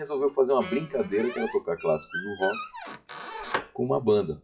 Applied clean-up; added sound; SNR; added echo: classical method WPE with log-MMSE.